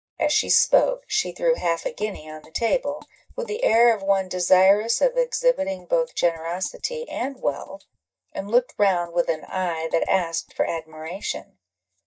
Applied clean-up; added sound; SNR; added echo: neural mask model DeepFilterNet 3.